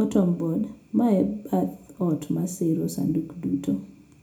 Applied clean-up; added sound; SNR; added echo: none; none; none; reverberation time 0.4 s.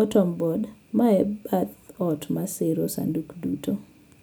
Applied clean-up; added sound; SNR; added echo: none; none; none; none.